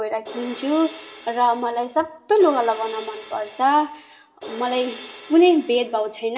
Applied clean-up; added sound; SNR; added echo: none; Crash cymbal; 18 dB; reverberation time 0.7 s.